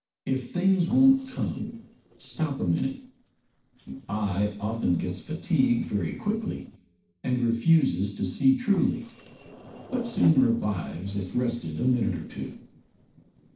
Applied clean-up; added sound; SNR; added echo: neural separator model SepFormer DNS4.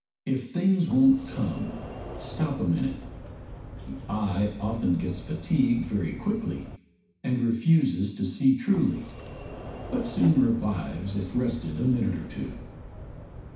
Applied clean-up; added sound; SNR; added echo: none; Sliding door; 14 dB; reverberation time 0.6 s.